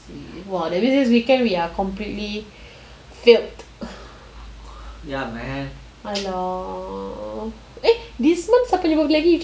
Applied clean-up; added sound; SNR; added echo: none; none; none; none.